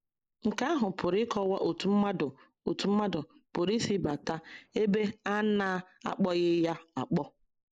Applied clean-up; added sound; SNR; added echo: neural mask model Resemble Enhance denoiser.